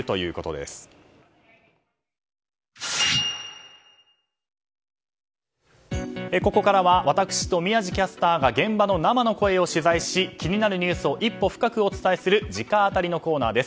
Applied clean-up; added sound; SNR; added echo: none; none; none; none.